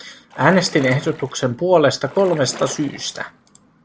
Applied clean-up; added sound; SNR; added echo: none; Splash, splatter; 18 dB; none.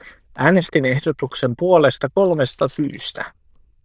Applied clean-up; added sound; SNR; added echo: neural diffusion model UNIVERSE++.